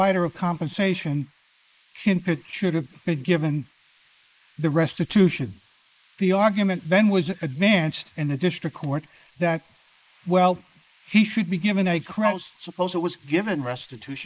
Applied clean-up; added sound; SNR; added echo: neural mask model Resemble Enhance denoiser.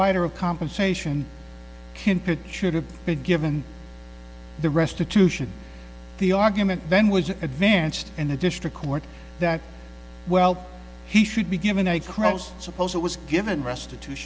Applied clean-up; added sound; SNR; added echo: none; none; none; none.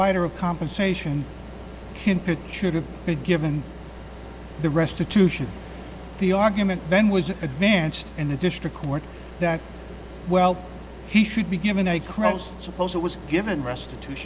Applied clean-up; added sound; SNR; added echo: none; Ocean; 17 dB; none.